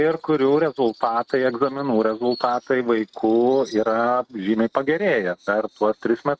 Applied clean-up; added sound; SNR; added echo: neural mask model RNNoise.